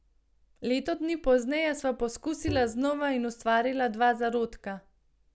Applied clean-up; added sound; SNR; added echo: none; Bowed string instrument; 10 dB; none.